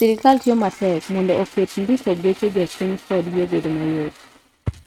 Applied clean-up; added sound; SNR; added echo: neural mask model RNNoise.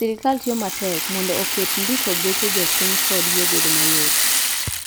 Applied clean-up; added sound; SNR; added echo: none; Rattle (instrument); -5 dB; none.